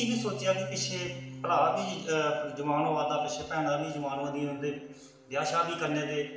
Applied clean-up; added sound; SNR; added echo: none; Organ; 15 dB; reverberation time 0.9 s.